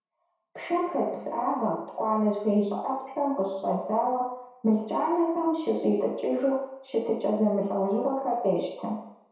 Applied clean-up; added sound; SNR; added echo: none; none; none; reverberation time 0.7 s.